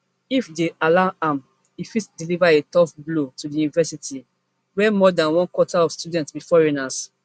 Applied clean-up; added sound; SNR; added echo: none; none; none; none.